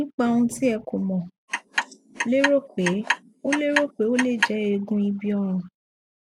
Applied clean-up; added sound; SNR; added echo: none; Clock; 4 dB; none.